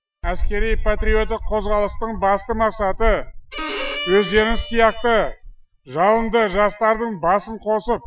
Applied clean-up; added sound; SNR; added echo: classical method Wiener filter.